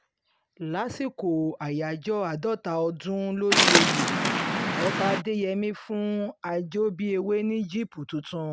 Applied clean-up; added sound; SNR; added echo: none; Waves, surf; -3 dB; none.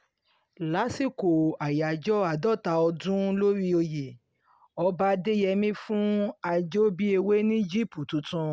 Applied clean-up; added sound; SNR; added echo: none; none; none; none.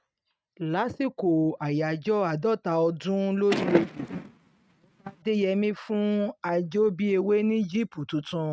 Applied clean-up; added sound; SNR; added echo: neural mask model RNNoise.